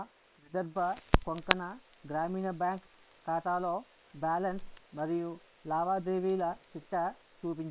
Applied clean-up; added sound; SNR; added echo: neural separator model SepFormer WHAM!.